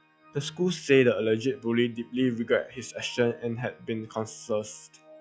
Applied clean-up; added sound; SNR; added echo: classical method log-MMSE.